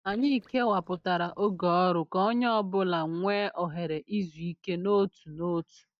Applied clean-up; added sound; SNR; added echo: neural mask model DeepFilterNet 3.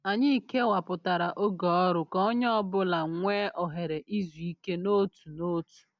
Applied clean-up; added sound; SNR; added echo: none; none; none; none.